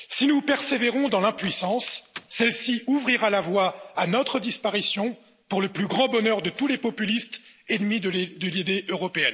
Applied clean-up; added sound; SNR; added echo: none; Camera; 17 dB; none.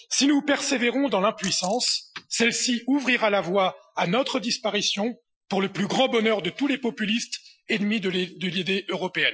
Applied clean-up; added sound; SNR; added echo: classical method Wiener filter.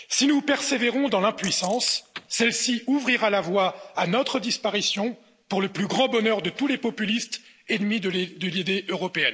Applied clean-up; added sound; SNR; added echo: neural mask model Resemble Enhance denoiser.